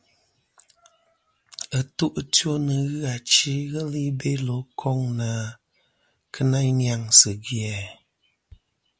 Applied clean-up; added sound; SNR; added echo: none; none; none; none.